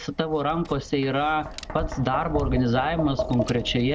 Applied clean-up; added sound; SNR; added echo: none; Tap; 8 dB; none.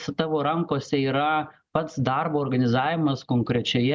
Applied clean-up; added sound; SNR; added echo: none; none; none; none.